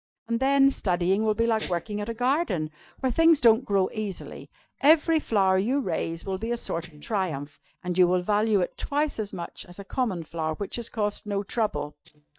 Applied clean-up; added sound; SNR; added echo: neural mask model DeepFilterNet 3.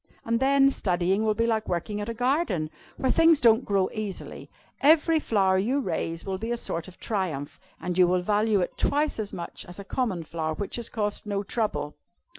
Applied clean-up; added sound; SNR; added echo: none; none; none; none.